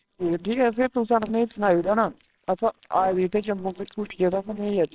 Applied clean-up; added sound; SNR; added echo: neural separator model SepFormer WHAMR!.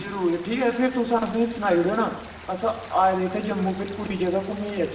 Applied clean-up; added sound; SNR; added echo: none; Stream; 17 dB; reverberation time 0.8 s.